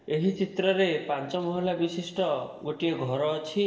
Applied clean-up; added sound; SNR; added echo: none; none; none; reverberation time 1.1 s.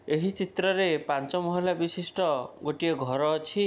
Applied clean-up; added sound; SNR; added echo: none; none; none; none.